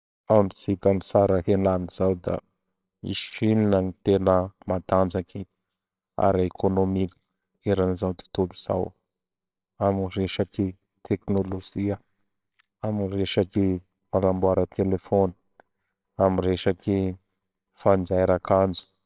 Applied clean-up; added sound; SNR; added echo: neural separator model SepFormer WHAMR!.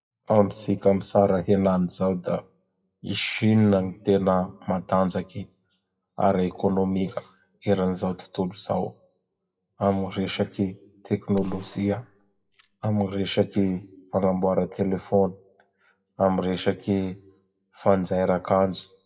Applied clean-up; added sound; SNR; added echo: classical method WPE with log-MMSE.